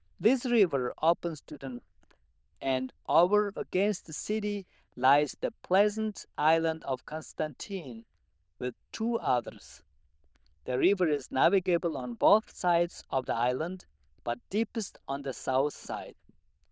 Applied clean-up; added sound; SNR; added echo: neural diffusion model UNIVERSE++.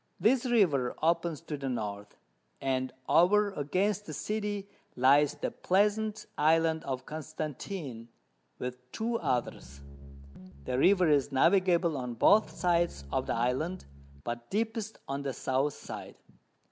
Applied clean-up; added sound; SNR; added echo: none; Piano; 16 dB; none.